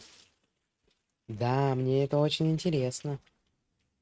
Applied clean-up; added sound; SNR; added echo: neural mask model RNNoise.